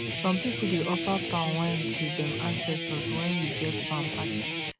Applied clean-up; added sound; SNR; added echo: none; Guitar; 1 dB; none.